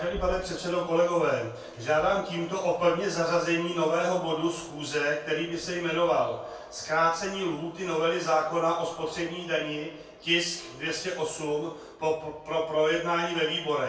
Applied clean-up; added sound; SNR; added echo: none; none; none; reverberation time 0.3 s.